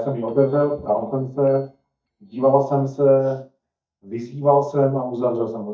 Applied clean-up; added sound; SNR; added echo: neural mask model DeepFilterNet 3.